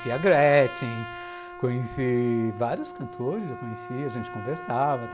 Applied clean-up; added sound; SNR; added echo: none; Trumpet; 13 dB; none.